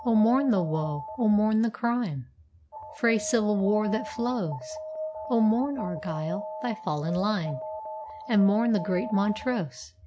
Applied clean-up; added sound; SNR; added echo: none; Alarm; 11 dB; none.